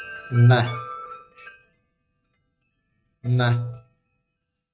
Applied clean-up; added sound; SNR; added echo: neural mask model RNNoise.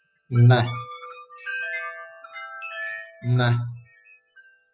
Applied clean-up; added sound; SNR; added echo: classical method spectral subtraction.